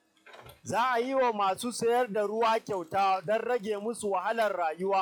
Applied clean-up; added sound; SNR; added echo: classical method log-MMSE.